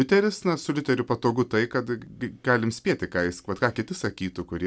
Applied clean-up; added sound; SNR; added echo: none; none; none; none.